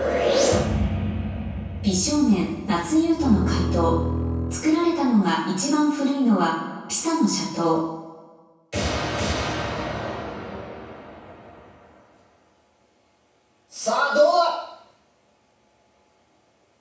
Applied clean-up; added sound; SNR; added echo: none; Bowed string instrument; 2 dB; reverberation time 0.7 s.